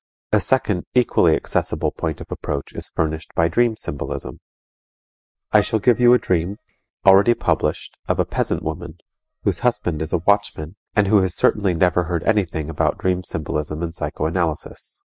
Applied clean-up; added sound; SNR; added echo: neural mask model DeepFilterNet 3.